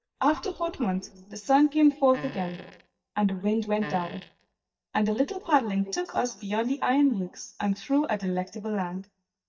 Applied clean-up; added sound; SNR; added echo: neural mask model DeepFilterNet 3.